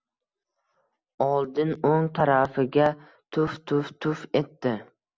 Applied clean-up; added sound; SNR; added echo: none; none; none; none.